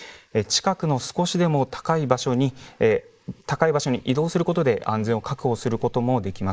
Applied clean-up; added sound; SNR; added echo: neural mask model Resemble Enhance denoiser.